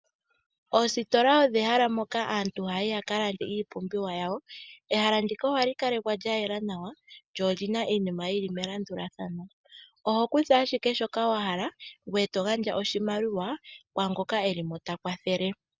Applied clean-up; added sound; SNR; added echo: none; none; none; none.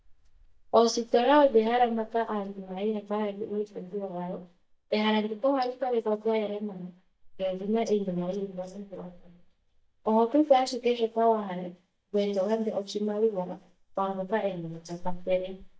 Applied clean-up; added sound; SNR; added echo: neural mask model DeepFilterNet 3.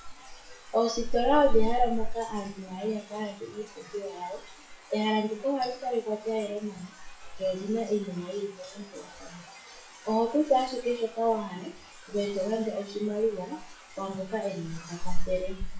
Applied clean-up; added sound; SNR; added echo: classical method WPE with log-MMSE.